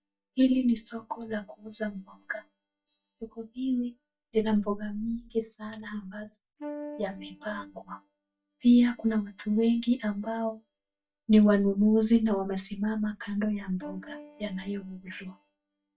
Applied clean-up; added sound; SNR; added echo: neural mask model DeepFilterNet 3.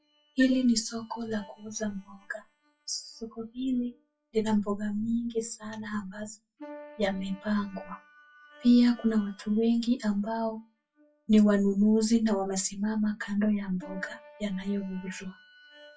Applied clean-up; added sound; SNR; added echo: classical method WPE with log-MMSE.